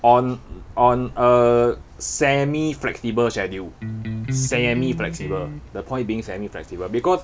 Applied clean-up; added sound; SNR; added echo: none; Electric guitar; 7 dB; none.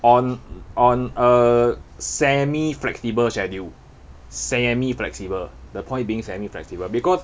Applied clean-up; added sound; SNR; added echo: none; none; none; none.